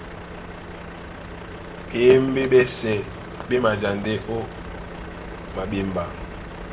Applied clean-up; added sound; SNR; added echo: none; Truck; 11 dB; reverberation time 0.9 s.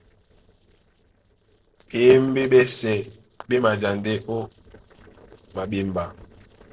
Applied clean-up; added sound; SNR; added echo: neural separator model SepFormer DNS4.